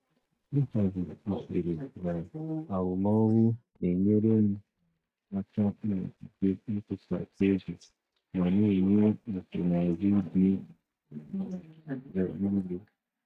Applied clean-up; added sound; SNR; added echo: neural mask model DeepFilterNet 3.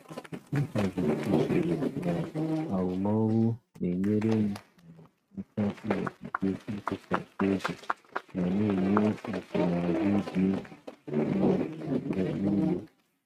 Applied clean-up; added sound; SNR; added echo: neural mask model RNNoise.